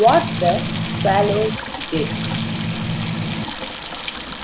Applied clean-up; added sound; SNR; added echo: none; Sink (filling or washing) / Water tap, faucet + Strum; 1 dB; none.